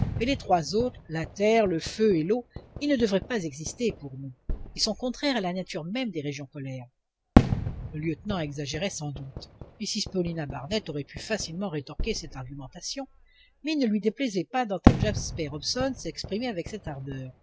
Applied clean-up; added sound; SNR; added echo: none; Fireworks; 2 dB; none.